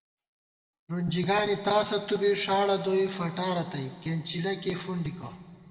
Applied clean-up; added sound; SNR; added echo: none; none; none; reverberation time 2.1 s.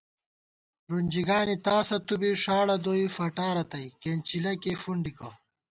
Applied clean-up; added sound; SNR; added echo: none; none; none; none.